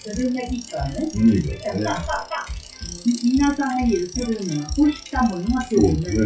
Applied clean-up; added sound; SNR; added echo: classical method WPE with log-MMSE.